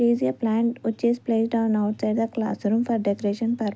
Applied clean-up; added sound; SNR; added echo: none; none; none; none.